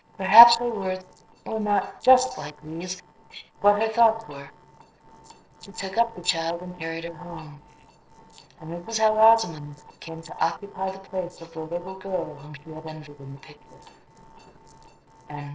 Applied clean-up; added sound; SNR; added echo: neural separator model SepFormer DNS4.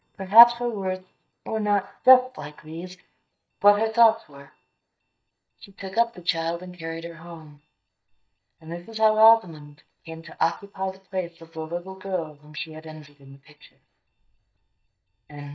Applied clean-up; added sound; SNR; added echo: neural mask model DeepFilterNet 3.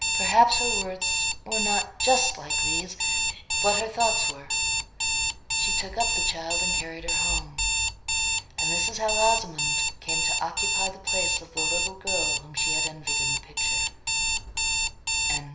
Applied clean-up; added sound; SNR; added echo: none; Alarm; -4 dB; reverberation time 0.5 s.